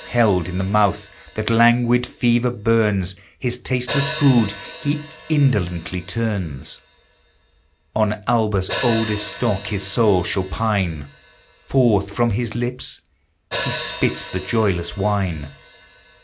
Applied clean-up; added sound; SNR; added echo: none; Hi-hat; 14 dB; none.